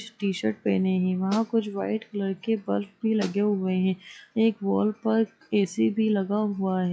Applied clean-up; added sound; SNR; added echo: classical method log-MMSE.